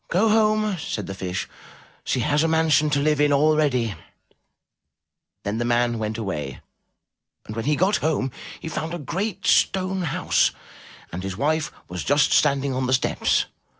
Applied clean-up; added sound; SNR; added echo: none; none; none; none.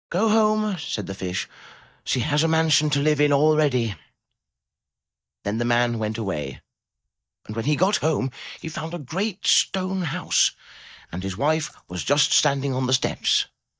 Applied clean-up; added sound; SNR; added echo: neural mask model DeepFilterNet 3.